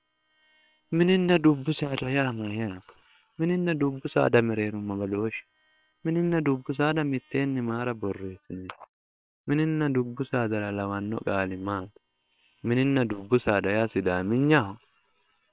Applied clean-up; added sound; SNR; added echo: neural separator model SepFormer WHAM!.